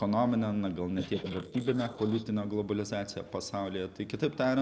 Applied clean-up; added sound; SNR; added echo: neural mask model Resemble Enhance denoiser.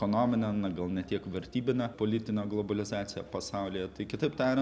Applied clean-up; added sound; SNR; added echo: none; none; none; none.